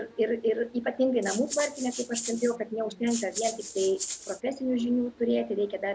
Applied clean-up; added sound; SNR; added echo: none; Rattle (instrument); 8 dB; none.